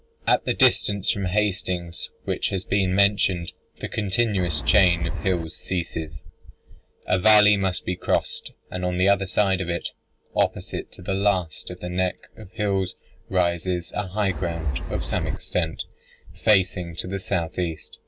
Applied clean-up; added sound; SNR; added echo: none; Wind; 3 dB; none.